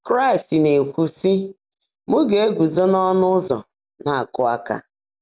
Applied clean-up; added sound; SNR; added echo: none; none; none; none.